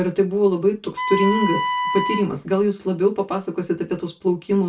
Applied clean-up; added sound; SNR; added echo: none; Wind instrument, woodwind instrument; 3 dB; reverberation time 0.2 s.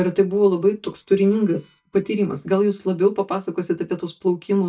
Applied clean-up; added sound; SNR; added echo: neural mask model DeepFilterNet 3.